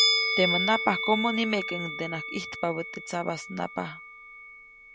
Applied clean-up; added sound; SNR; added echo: none; Musical instrument; 1 dB; none.